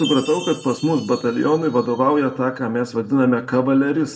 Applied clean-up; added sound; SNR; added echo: none; Chime; 19 dB; reverberation time 1.2 s.